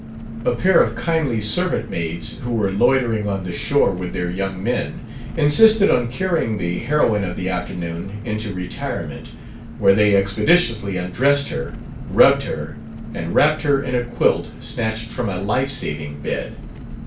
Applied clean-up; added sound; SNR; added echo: none; Engine; 12 dB; reverberation time 0.3 s.